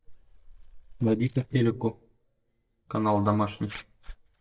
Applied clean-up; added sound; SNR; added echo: neural mask model DeepFilterNet 3.